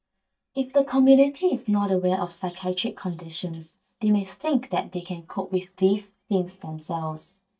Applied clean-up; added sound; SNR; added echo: neural mask model DeepFilterNet 3.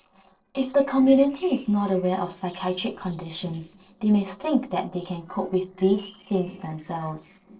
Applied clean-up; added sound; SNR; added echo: neural separator model SepFormer DNS4.